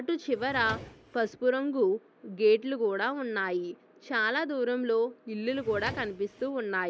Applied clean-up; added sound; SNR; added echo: none; Drawer open or close; 15 dB; none.